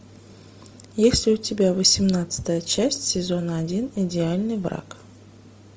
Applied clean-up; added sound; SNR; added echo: none; none; none; none.